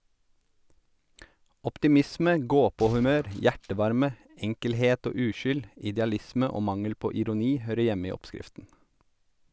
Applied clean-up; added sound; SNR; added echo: none; Gunshot, gunfire; 19 dB; none.